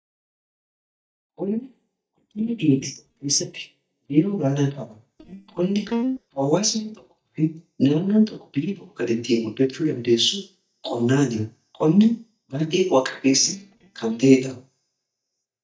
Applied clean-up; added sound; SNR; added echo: neural mask model DeepFilterNet 3.